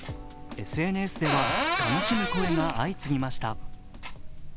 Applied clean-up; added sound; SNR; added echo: none; Tick-tock + Cupboard open or close; 1 dB; none.